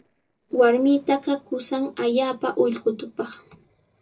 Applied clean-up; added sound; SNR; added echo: neural separator model SepFormer DNS4.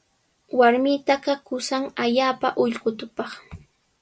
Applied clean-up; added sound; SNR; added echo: none; none; none; none.